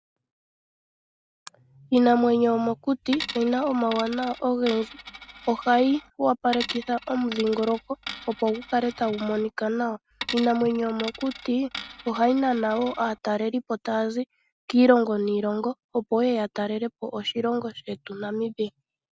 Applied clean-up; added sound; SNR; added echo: none; Coin (dropping); 14 dB; none.